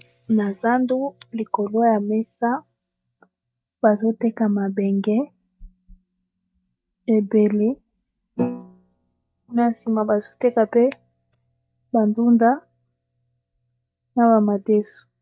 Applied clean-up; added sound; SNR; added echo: neural mask model DeepFilterNet 3.